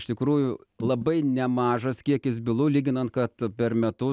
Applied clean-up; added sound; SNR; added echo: none; none; none; none.